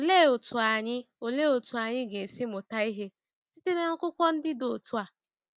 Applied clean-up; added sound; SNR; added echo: none; none; none; none.